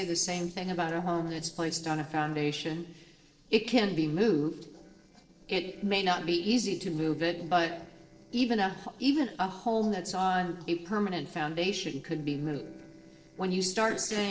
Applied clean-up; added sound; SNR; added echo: neural separator model SepFormer DNS4.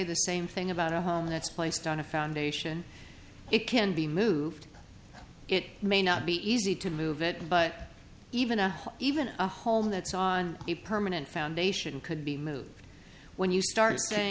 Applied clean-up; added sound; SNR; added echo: none; none; none; none.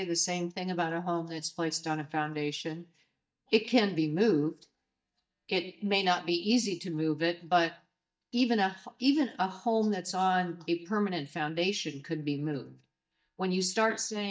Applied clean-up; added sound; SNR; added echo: neural mask model DeepFilterNet 3.